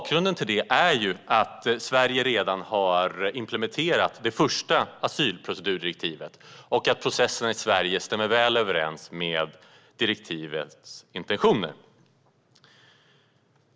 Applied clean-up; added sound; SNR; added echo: none; none; none; none.